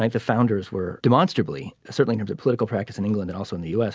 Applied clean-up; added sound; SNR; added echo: none; none; none; none.